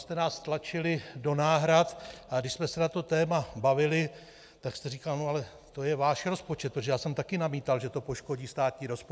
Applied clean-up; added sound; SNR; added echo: none; none; none; none.